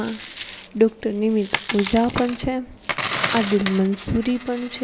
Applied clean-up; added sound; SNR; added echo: none; Coin (dropping); 6 dB; none.